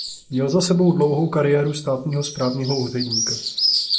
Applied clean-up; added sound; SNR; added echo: neural mask model Resemble Enhance denoiser.